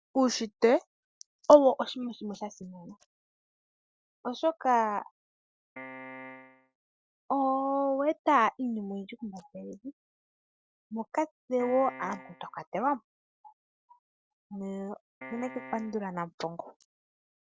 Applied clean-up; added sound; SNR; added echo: neural separator model SepFormer DNS4.